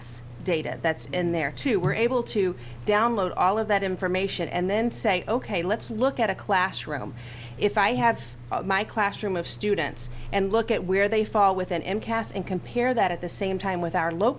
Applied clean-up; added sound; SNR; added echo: none; none; none; none.